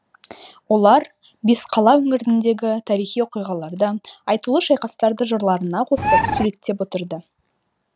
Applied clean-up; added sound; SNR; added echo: none; Bird; -2 dB; none.